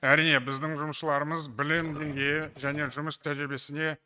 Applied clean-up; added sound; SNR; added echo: neural mask model RNNoise.